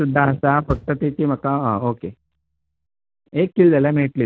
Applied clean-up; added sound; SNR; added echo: none; Bass drum; 17 dB; none.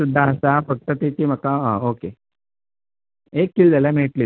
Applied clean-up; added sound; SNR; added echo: none; none; none; none.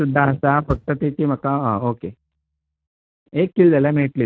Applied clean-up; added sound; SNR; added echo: neural mask model RNNoise.